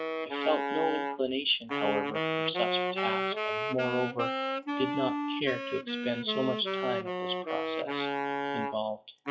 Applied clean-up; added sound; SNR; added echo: classical method log-MMSE.